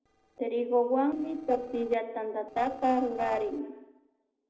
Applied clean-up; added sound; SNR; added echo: neural separator model SepFormer DNS4.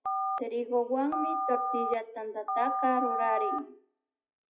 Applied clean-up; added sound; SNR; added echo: classical method WPE with log-MMSE.